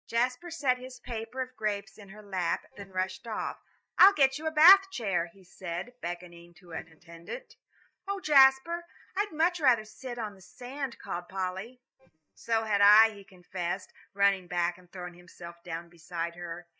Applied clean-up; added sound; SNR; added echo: neural mask model DeepFilterNet 3.